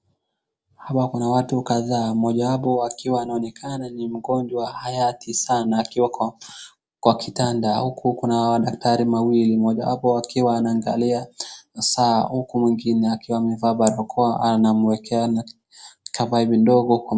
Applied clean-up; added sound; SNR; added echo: none; none; none; none.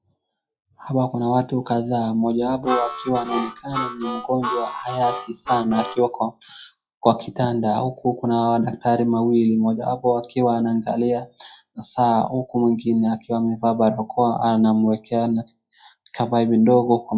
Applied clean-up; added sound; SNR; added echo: classical method log-MMSE.